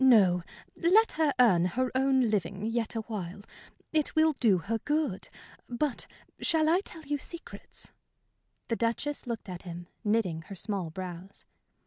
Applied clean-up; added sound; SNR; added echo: none; none; none; none.